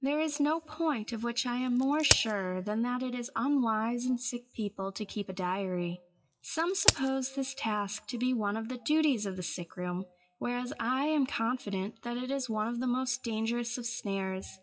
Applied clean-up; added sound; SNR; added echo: classical method WPE with log-MMSE.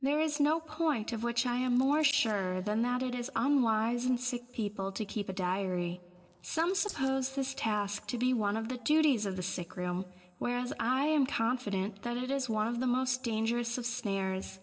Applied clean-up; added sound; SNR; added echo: neural separator model SepFormer DNS4.